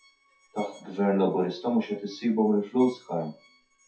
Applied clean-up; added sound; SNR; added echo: classical method WPE with log-MMSE.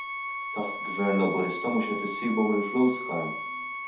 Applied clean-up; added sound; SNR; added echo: none; Bowed string instrument; 6 dB; reverberation time 0.6 s.